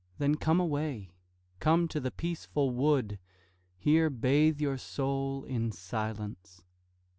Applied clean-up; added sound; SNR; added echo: none; none; none; none.